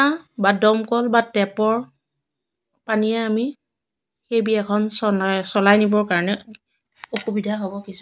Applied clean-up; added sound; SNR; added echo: none; none; none; none.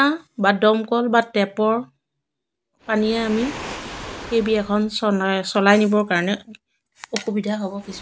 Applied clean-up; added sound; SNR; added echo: none; Waves, surf; 19 dB; none.